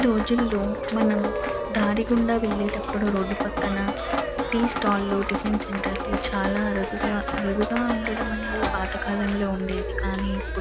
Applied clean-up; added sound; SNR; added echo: none; Cheering + Drip; 2 dB; none.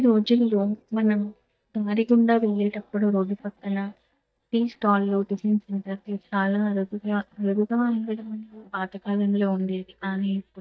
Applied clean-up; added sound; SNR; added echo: neural mask model DeepFilterNet 3.